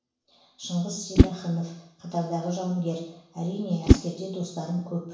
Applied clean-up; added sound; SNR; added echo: none; Whoosh, swoosh, swish; -4 dB; reverberation time 0.7 s.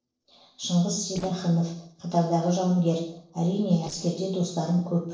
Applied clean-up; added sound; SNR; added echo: neural separator model SepFormer DNS4.